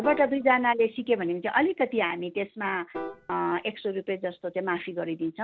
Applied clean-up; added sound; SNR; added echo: none; Piano; 17 dB; none.